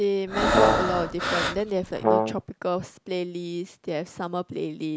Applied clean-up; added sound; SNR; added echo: none; Breathing + Brass instrument; -5 dB; none.